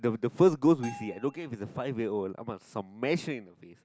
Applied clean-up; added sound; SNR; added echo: none; Bell; 19 dB; none.